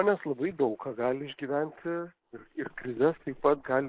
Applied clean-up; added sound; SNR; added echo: neural mask model Resemble Enhance denoiser.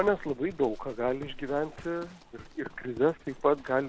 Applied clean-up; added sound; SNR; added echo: none; Livestock, farm animals, working animals; 16 dB; none.